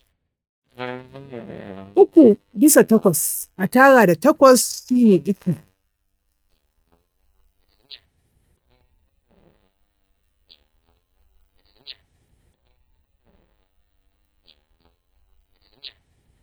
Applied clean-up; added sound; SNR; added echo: neural mask model DeepFilterNet 3.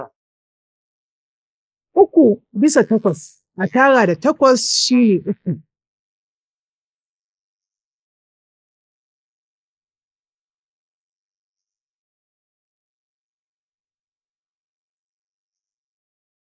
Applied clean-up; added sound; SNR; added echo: neural mask model Resemble Enhance denoiser.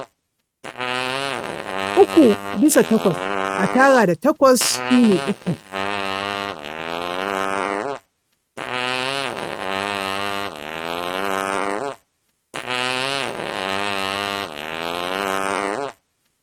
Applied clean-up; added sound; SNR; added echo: neural mask model RNNoise.